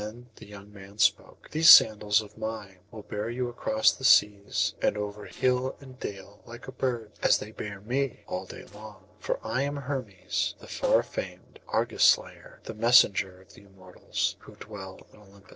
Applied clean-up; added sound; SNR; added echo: neural separator model SepFormer DNS4.